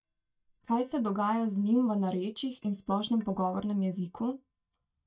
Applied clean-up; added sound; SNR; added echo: neural mask model DeepFilterNet 3.